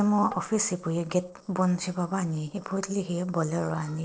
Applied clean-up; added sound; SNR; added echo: neural separator model SepFormer DNS4.